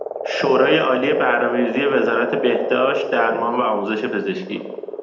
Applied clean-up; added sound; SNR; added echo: none; Frog; 5 dB; reverberation time 0.8 s.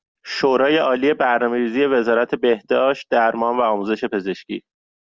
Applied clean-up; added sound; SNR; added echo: none; none; none; none.